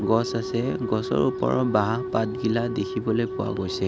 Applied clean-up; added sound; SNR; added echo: none; Wind instrument, woodwind instrument; 7 dB; none.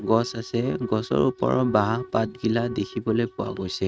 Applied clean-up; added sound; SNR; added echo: neural mask model RNNoise.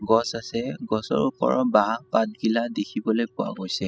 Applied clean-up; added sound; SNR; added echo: classical method spectral subtraction.